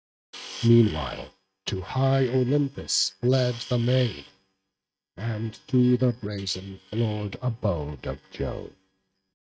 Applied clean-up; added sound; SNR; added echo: neural mask model RNNoise.